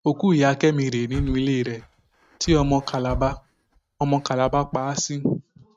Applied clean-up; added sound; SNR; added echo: neural mask model RNNoise.